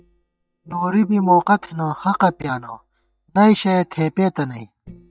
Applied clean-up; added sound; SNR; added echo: neural mask model DeepFilterNet 3.